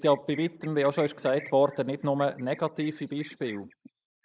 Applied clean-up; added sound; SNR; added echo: neural mask model Resemble Enhance denoiser.